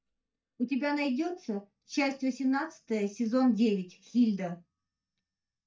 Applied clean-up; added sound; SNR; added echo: neural mask model DeepFilterNet 3.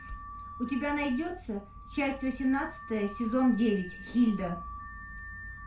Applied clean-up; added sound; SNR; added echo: none; Alarm / Car; 14 dB; reverberation time 0.3 s.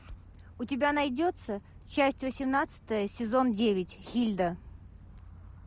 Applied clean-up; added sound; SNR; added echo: none; none; none; none.